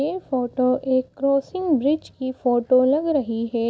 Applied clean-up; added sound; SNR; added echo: none; none; none; none.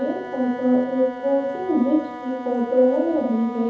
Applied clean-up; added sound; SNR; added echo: none; Wind instrument, woodwind instrument; 13 dB; reverberation time 0.8 s.